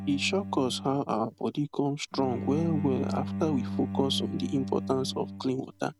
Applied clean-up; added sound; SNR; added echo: none; Bowed string instrument; 6 dB; none.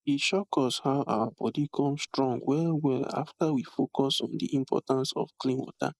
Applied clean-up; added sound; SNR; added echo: neural mask model Resemble Enhance denoiser.